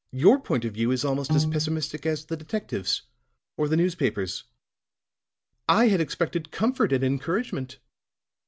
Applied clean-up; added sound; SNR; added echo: none; Piano; 1 dB; none.